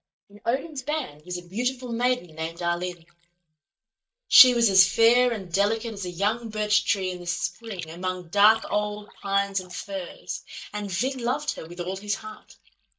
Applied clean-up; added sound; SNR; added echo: neural mask model DeepFilterNet 3.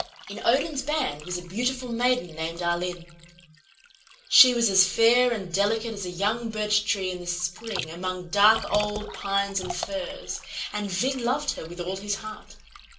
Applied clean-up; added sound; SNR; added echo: none; Liquid; 16 dB; reverberation time 0.3 s.